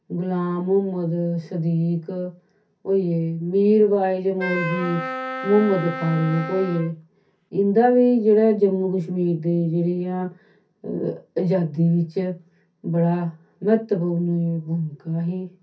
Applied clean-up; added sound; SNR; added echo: none; Wind instrument, woodwind instrument; 9 dB; reverberation time 0.3 s.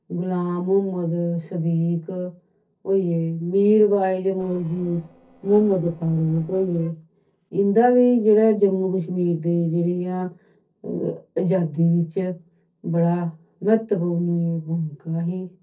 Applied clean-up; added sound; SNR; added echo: neural separator model SepFormer DNS4.